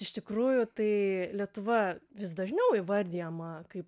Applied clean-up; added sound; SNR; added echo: none; none; none; none.